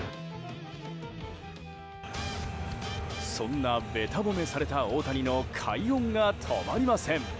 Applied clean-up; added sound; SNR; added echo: none; Brass instrument; 18 dB; none.